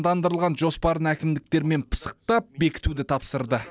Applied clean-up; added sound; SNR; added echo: none; none; none; none.